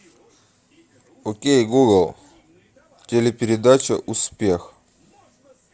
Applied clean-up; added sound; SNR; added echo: none; none; none; none.